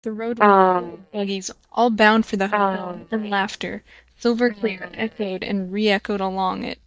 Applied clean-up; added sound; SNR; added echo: neural mask model DeepFilterNet 3.